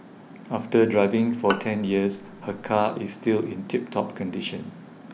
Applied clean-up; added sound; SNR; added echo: none; Bowed string instrument; 10 dB; none.